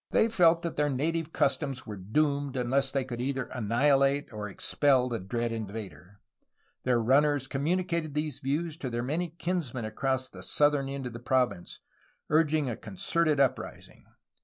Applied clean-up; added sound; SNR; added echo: neural separator model SepFormer DNS4.